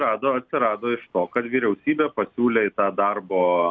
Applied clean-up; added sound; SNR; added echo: none; none; none; none.